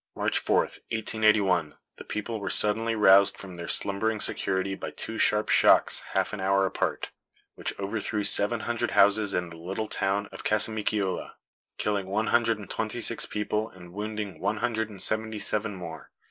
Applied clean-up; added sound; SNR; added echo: neural mask model Resemble Enhance denoiser.